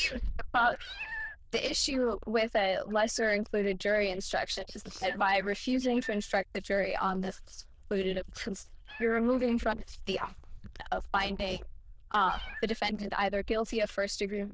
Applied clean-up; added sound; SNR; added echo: neural diffusion model UNIVERSE++.